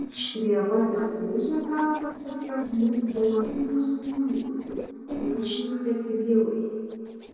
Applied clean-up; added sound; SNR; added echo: neural separator model SepFormer DNS4.